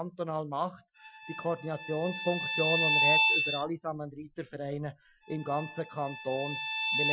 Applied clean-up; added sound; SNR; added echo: classical method Wiener filter.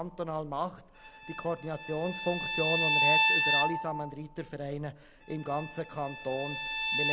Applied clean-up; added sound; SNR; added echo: none; Bowed string instrument; -3 dB; none.